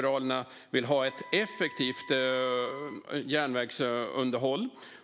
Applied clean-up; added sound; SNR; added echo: none; Wind instrument, woodwind instrument; 17 dB; none.